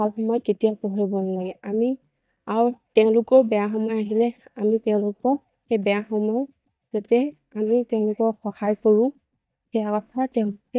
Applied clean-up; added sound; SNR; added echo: neural mask model DeepFilterNet 3.